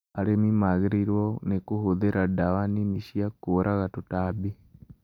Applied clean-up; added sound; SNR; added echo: none; none; none; none.